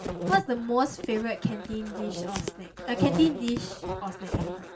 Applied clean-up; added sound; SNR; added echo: none; Insect; 5 dB; reverberation time 0.2 s.